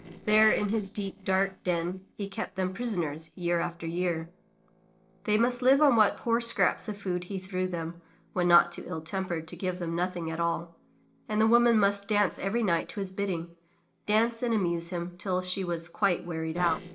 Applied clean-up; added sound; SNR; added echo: neural separator model SepFormer DNS4.